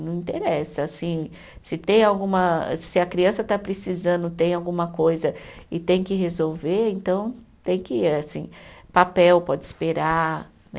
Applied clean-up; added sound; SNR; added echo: none; none; none; none.